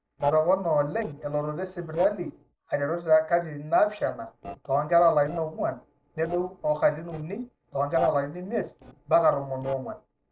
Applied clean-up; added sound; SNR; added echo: neural separator model SepFormer DNS4.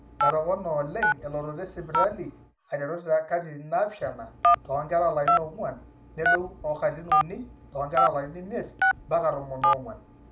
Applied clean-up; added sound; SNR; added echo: none; Telephone; -1 dB; reverberation time 0.3 s.